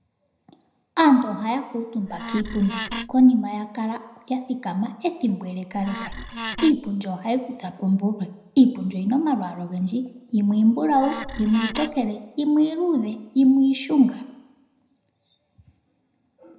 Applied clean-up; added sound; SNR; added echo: none; Wood; 10 dB; reverberation time 0.7 s.